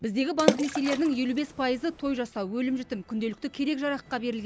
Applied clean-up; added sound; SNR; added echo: none; Water / Splash, splatter; 2 dB; none.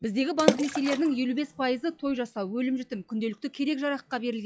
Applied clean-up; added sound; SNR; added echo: classical method log-MMSE.